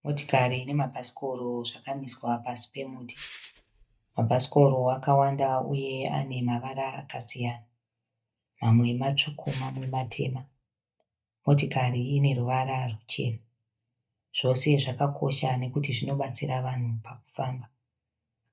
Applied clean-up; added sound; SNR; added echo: neural mask model DeepFilterNet 3.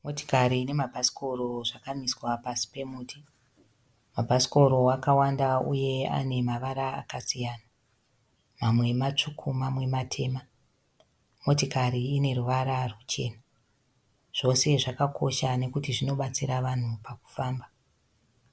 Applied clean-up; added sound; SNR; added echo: none; none; none; none.